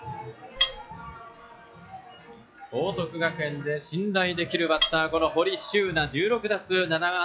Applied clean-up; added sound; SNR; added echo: classical method WPE with log-MMSE.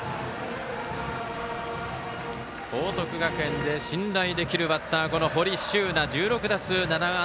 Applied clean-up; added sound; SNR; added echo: none; none; none; none.